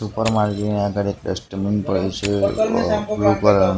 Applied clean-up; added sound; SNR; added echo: none; Crushing; 19 dB; none.